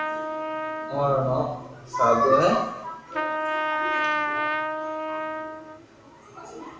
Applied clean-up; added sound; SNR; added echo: none; Trumpet; 3 dB; reverberation time 0.8 s.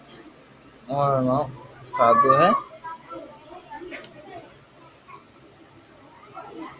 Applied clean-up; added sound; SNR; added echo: none; none; none; none.